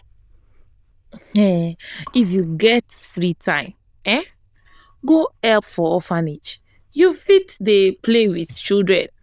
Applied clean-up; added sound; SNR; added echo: neural diffusion model UNIVERSE++.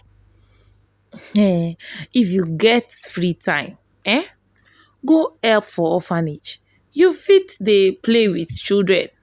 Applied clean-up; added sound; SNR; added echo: none; none; none; none.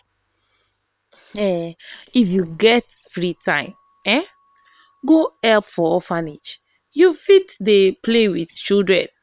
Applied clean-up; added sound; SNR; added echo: neural separator model SepFormer WHAM!.